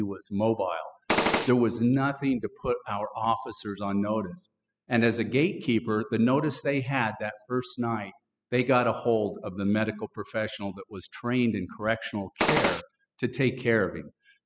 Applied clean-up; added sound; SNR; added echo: classical method spectral subtraction.